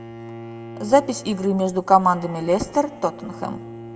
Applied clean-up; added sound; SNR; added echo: none; Bowed string instrument; 16 dB; reverberation time 1.3 s.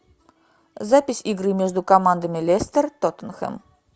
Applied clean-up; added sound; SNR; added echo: none; none; none; none.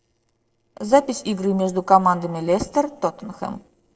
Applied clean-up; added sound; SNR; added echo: neural separator model SepFormer DNS4.